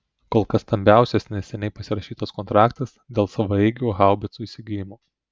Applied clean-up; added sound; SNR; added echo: none; none; none; none.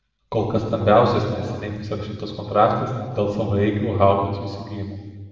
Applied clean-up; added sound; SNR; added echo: none; none; none; reverberation time 1.6 s.